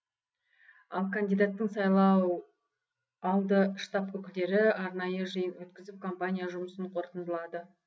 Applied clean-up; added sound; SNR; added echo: none; none; none; none.